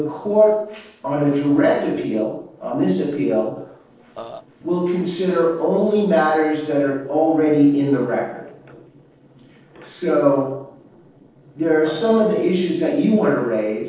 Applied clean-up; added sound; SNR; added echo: neural separator model SepFormer DNS4.